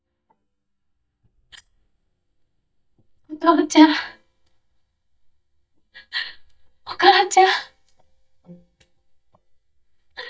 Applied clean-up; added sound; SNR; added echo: neural mask model DeepFilterNet 3.